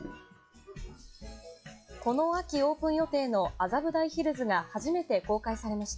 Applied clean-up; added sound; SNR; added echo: classical method log-MMSE.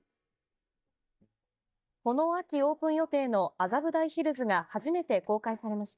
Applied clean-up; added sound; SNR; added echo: neural mask model DeepFilterNet 3.